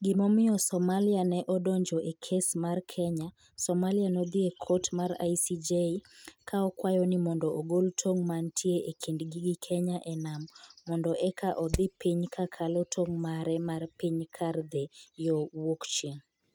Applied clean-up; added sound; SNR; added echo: neural mask model RNNoise.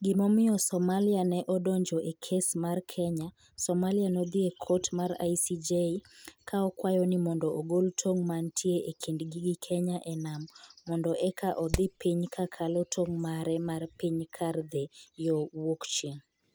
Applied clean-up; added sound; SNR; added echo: none; Hammer; 3 dB; none.